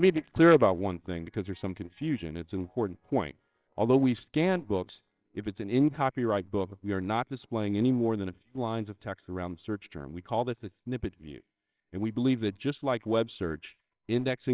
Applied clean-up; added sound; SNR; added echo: neural separator model SepFormer WHAMR!.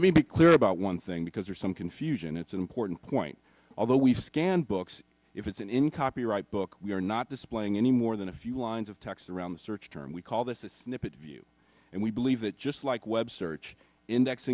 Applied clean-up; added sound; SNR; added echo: none; none; none; none.